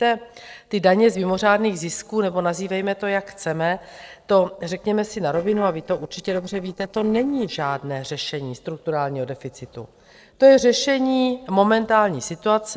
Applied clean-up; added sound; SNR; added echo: neural separator model SepFormer DNS4.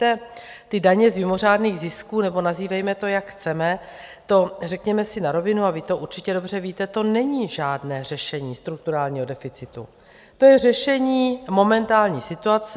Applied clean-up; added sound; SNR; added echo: none; none; none; none.